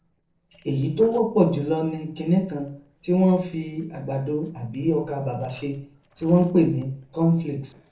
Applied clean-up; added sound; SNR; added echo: neural separator model SepFormer DNS4.